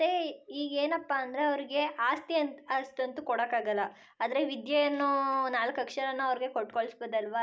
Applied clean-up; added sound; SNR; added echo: none; none; none; none.